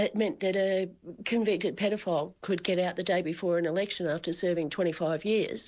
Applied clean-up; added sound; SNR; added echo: none; none; none; none.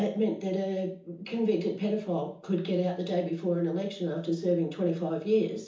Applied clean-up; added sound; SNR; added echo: none; none; none; reverberation time 0.7 s.